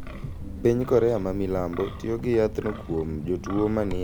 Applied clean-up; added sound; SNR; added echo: none; Wind; 11 dB; none.